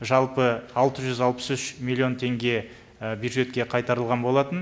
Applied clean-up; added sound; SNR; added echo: none; none; none; none.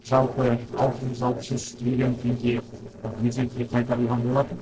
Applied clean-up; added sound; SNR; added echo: neural separator model SepFormer DNS4.